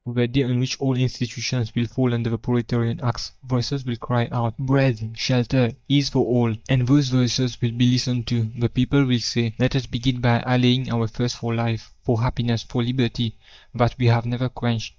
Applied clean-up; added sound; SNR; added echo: neural mask model DeepFilterNet 3.